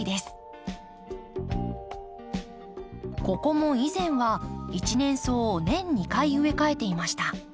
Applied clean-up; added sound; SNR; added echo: none; none; none; none.